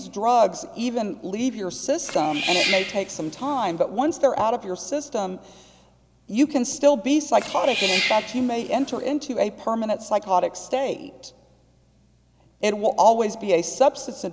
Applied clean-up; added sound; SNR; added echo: none; Cat; 7 dB; none.